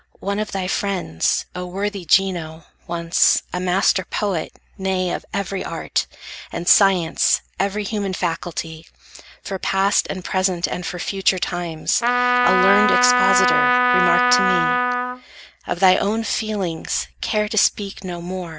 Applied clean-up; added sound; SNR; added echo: none; Trumpet; -4 dB; none.